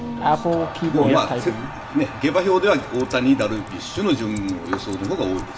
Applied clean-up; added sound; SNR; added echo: none; Typing; 6 dB; reverberation time 0.6 s.